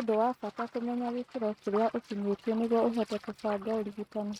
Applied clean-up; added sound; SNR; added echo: neural mask model RNNoise.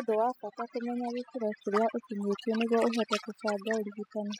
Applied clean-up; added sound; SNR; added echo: classical method spectral subtraction.